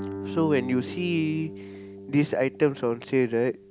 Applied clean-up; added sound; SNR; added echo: none; Guitar; 12 dB; none.